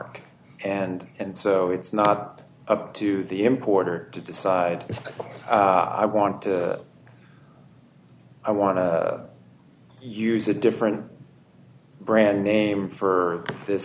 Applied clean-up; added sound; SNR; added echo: none; none; none; none.